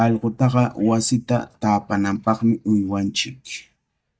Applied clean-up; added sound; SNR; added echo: neural mask model DeepFilterNet 3.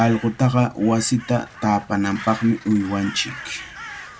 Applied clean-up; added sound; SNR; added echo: none; Crow; 17 dB; none.